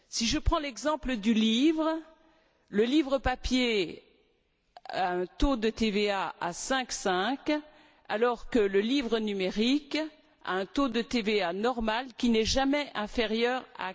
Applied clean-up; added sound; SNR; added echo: none; none; none; none.